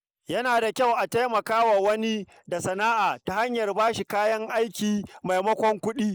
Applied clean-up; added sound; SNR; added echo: neural mask model Resemble Enhance denoiser.